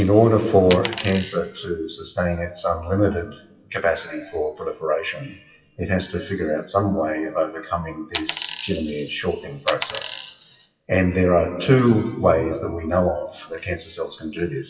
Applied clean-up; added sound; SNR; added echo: classical method WPE with log-MMSE.